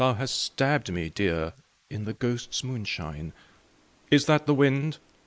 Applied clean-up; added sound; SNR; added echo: neural mask model Resemble Enhance denoiser.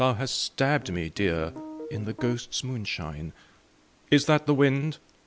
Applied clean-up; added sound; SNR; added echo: none; Piano; 13 dB; none.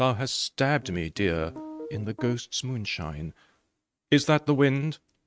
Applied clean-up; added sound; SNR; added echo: neural mask model RNNoise.